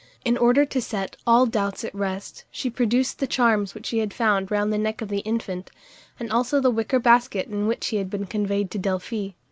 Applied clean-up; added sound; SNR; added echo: none; none; none; none.